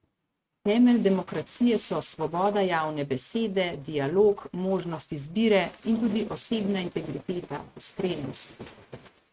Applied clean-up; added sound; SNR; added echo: neural mask model RNNoise.